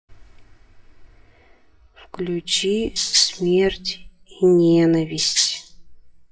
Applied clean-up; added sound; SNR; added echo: classical method WPE with log-MMSE.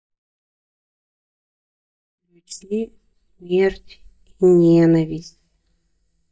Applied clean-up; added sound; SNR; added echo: neural mask model DeepFilterNet 3.